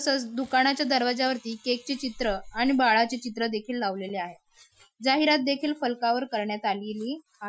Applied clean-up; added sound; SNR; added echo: classical method Wiener filter.